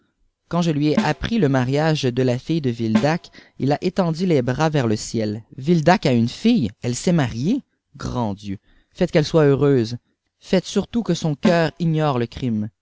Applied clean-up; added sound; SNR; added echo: none; Snare drum; 9 dB; none.